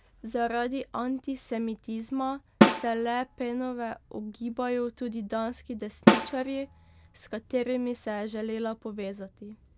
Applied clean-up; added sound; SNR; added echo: none; Snare drum; -5 dB; none.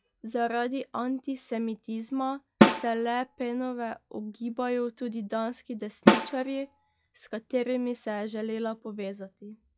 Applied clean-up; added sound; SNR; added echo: classical method log-MMSE.